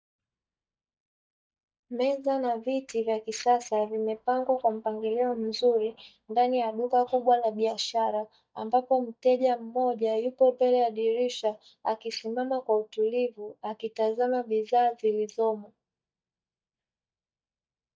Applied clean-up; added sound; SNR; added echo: neural mask model DeepFilterNet 3.